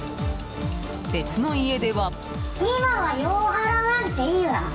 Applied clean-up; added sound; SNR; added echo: none; none; none; none.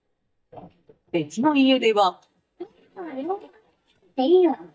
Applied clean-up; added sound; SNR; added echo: neural mask model DeepFilterNet 3.